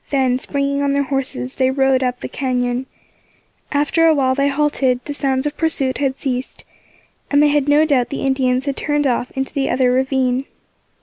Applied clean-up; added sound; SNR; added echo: none; none; none; none.